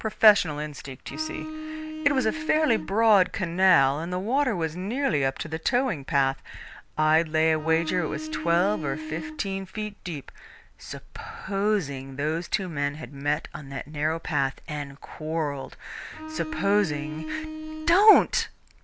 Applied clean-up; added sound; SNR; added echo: none; Bowed string instrument; 8 dB; none.